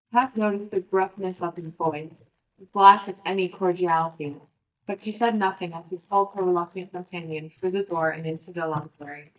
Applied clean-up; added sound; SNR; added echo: neural mask model DeepFilterNet 3.